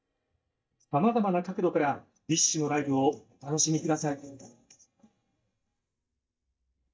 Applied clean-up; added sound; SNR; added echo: neural mask model DeepFilterNet 3.